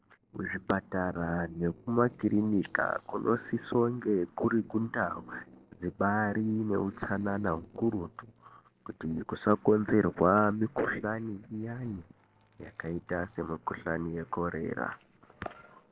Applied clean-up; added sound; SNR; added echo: neural separator model SepFormer DNS4.